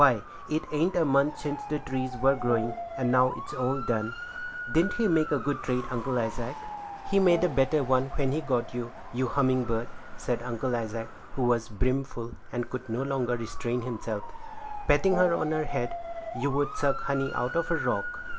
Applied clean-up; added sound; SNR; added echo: none; Brass instrument + Motor vehicle (road) / Siren; 12 dB; none.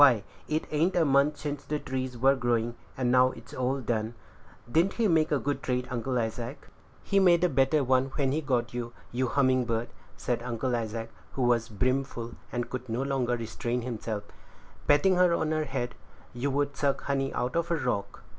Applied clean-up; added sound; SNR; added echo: none; none; none; none.